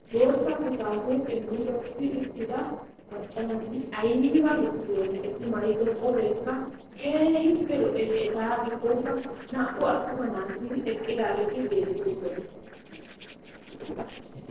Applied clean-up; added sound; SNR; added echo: neural separator model SepFormer DNS4.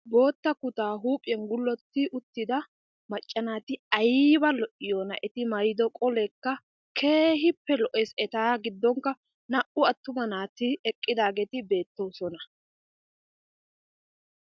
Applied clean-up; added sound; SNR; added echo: none; none; none; none.